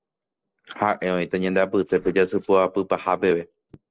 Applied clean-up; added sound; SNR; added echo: neural separator model SepFormer DNS4.